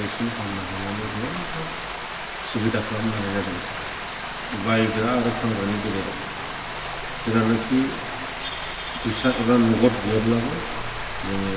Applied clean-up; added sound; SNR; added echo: none; Stream; 7 dB; reverberation time 2.3 s.